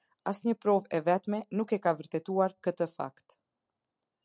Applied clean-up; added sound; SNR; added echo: none; none; none; none.